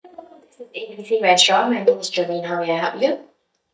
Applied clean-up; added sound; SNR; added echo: neural mask model DeepFilterNet 3.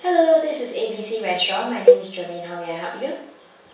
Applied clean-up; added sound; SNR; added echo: none; Cowbell; -2 dB; reverberation time 0.7 s.